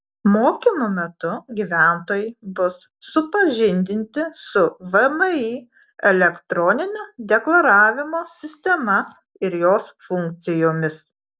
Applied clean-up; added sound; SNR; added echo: none; none; none; none.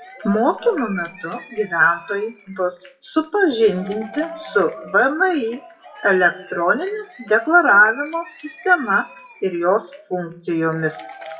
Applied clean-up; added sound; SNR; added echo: classical method WPE with log-MMSE.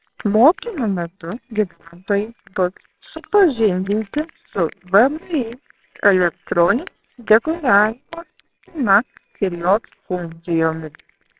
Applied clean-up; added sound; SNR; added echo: neural separator model SepFormer WHAMR!.